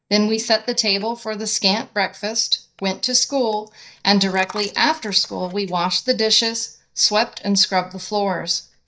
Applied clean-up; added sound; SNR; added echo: neural mask model DeepFilterNet 3.